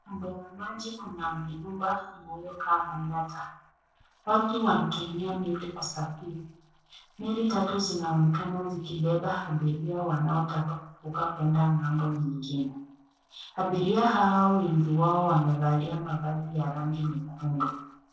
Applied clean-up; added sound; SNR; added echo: neural separator model SepFormer DNS4.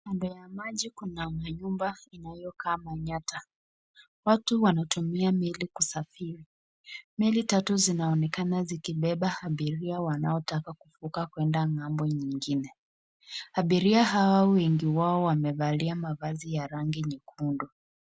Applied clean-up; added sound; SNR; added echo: none; none; none; none.